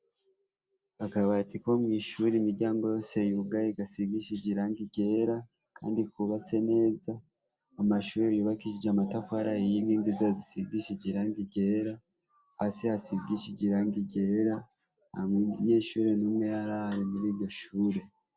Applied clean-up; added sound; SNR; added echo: none; none; none; none.